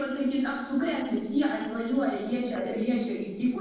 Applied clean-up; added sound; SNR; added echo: neural separator model SepFormer DNS4.